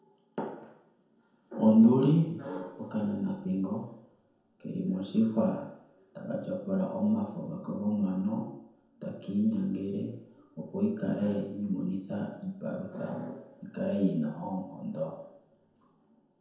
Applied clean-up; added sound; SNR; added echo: none; none; none; reverberation time 0.9 s.